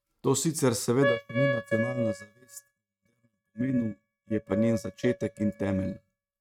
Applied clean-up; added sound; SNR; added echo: neural mask model RNNoise.